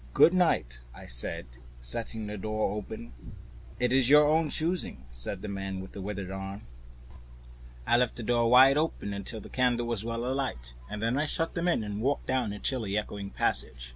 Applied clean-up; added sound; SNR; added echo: none; none; none; none.